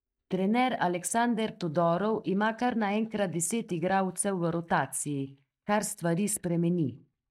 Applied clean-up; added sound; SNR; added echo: neural mask model DeepFilterNet 3.